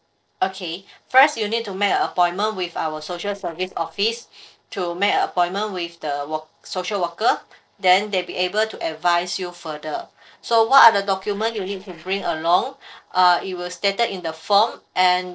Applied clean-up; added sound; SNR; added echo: neural separator model SepFormer DNS4.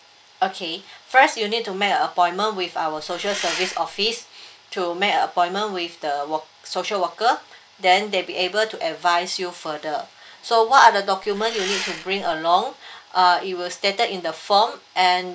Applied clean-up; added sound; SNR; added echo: none; Engine; 9 dB; none.